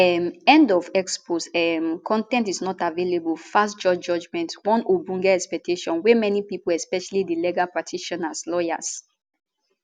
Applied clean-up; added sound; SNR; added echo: none; none; none; none.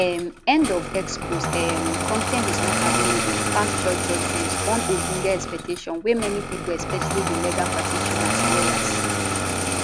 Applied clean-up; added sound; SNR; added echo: none; Engine starting; -2 dB; none.